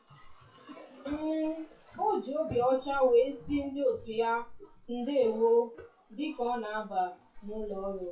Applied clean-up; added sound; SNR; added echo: classical method WPE with log-MMSE.